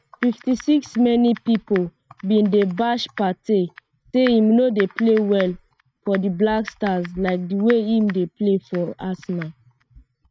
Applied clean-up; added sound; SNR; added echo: neural mask model RNNoise.